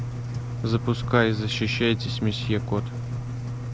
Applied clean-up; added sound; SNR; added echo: none; Engine; 4 dB; none.